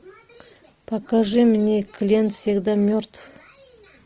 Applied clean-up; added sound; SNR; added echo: none; none; none; none.